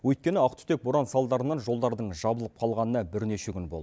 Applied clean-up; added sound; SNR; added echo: none; none; none; none.